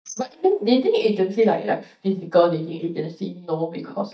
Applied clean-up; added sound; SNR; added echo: neural mask model DeepFilterNet 3.